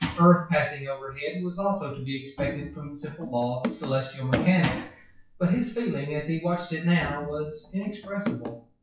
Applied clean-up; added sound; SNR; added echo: classical method WPE with log-MMSE.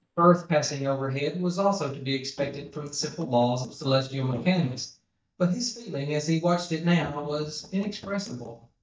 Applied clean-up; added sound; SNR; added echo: neural mask model DeepFilterNet 3.